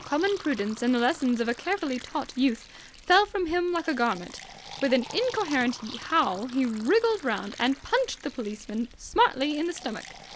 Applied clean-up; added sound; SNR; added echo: none; Fill (with liquid); 18 dB; none.